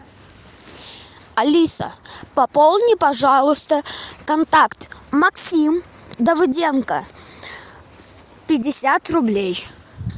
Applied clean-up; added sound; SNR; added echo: none; none; none; none.